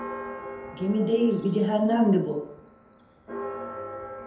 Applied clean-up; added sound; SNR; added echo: none; Church bell; 12 dB; reverberation time 0.7 s.